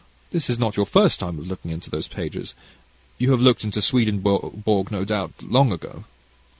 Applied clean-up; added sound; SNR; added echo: none; none; none; none.